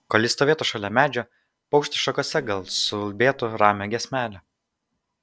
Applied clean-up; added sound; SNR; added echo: neural separator model SepFormer DNS4.